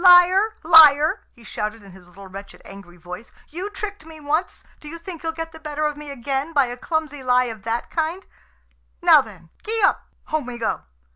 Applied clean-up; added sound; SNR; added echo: none; none; none; none.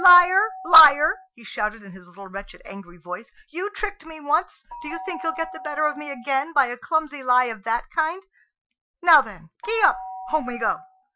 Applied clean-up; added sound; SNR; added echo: classical method Wiener filter.